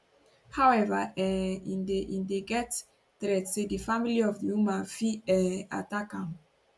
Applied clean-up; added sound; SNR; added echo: none; none; none; none.